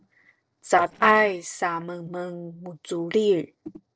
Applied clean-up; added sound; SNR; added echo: neural separator model SepFormer DNS4.